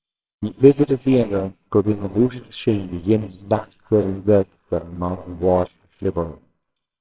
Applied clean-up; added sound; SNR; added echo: neural separator model SepFormer WHAMR!.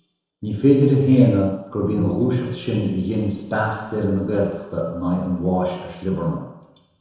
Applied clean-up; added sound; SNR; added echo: neural separator model SepFormer DNS4.